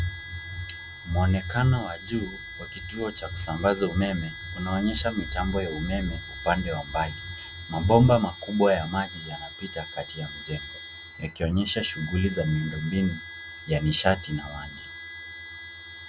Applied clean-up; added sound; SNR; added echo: none; Harmonica; 11 dB; none.